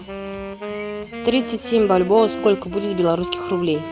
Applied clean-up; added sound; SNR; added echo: none; Wind instrument, woodwind instrument; 11 dB; none.